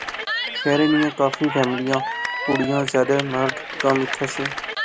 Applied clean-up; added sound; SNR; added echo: none; Cheering / Clapping; 5 dB; none.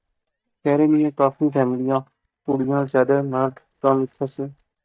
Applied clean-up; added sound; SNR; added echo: neural mask model DeepFilterNet 3.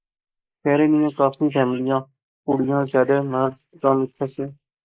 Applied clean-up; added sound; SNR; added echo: neural mask model Resemble Enhance denoiser.